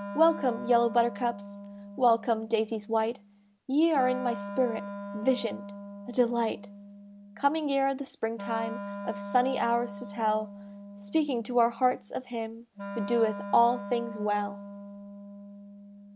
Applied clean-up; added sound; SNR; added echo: none; Wind instrument, woodwind instrument; 11 dB; none.